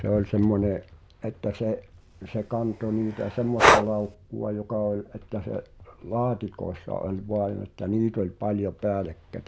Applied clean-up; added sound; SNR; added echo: none; Breathing; -3 dB; none.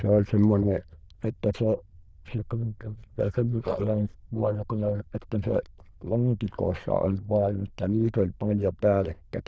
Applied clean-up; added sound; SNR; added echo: neural diffusion model UNIVERSE++.